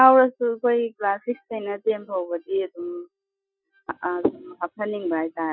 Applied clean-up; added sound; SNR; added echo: classical method Wiener filter.